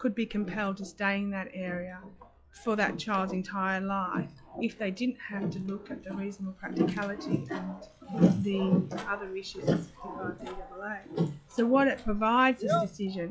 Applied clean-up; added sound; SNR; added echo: classical method log-MMSE.